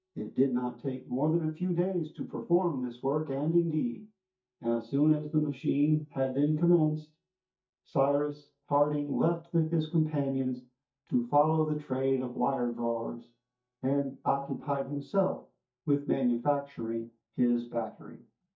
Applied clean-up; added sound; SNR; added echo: neural mask model DeepFilterNet 3.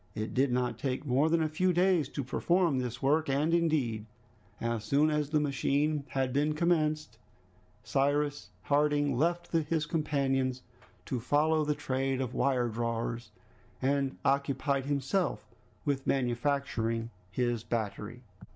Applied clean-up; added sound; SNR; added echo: none; none; none; none.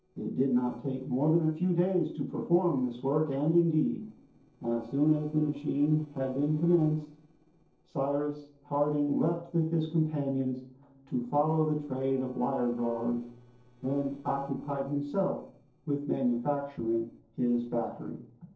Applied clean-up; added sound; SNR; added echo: neural separator model SepFormer DNS4.